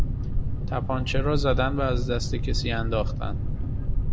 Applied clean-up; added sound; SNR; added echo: none; Boat, Water vehicle; -4 dB; none.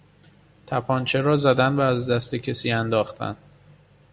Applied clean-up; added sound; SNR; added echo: none; none; none; none.